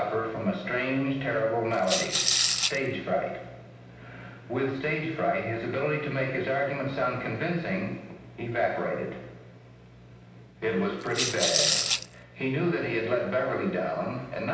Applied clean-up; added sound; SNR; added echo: none; Rattle / Rattle (instrument); -2 dB; reverberation time 0.9 s.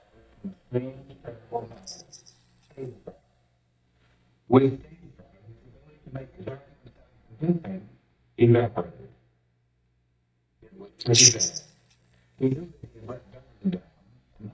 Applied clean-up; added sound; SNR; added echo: neural mask model DeepFilterNet 3.